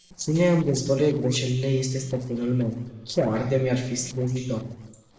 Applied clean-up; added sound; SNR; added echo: neural separator model SepFormer DNS4.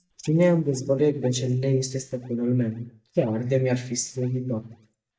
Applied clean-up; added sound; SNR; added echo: neural mask model DeepFilterNet 3.